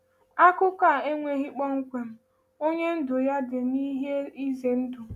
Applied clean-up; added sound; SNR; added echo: none; none; none; none.